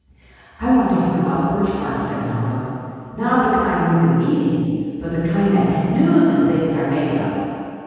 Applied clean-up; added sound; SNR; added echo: none; none; none; reverberation time 2.1 s.